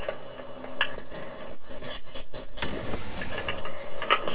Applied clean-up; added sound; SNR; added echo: none; Drawer open or close; 12 dB; reverberation time 0.1 s.